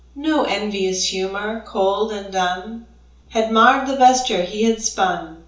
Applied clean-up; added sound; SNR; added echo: none; none; none; reverberation time 0.7 s.